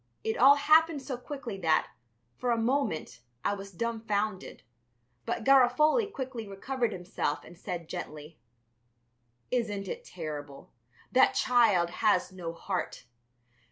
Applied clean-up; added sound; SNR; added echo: none; none; none; none.